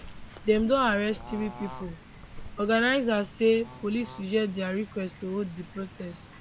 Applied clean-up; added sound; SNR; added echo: none; Bird / Fowl; 15 dB; none.